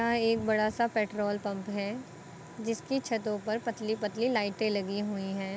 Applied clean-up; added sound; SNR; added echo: none; none; none; none.